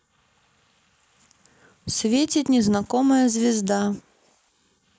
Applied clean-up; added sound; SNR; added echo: neural mask model Resemble Enhance denoiser.